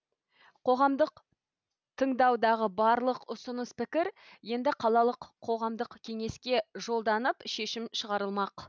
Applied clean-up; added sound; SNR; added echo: none; none; none; none.